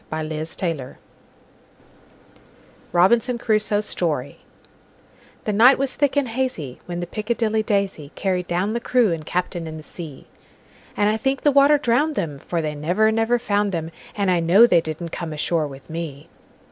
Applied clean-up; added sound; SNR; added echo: none; none; none; none.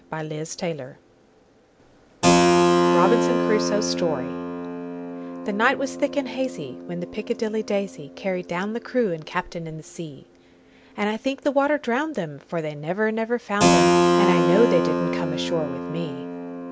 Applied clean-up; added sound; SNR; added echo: none; Keyboard (musical); -2 dB; none.